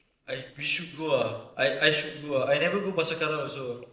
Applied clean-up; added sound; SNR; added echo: neural separator model SepFormer DNS4.